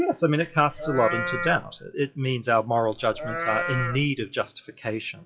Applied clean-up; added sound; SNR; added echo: classical method WPE with log-MMSE.